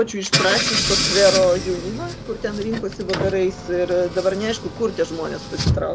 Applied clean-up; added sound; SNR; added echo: none; Engine / Car; 3 dB; none.